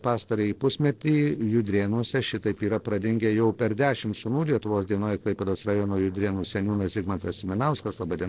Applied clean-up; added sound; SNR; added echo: neural separator model SepFormer DNS4.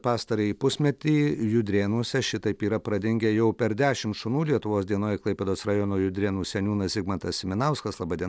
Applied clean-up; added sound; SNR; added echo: none; none; none; none.